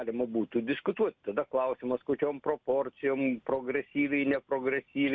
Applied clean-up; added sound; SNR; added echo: none; none; none; none.